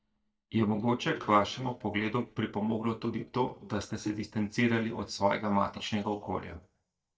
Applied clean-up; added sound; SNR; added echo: neural mask model DeepFilterNet 3.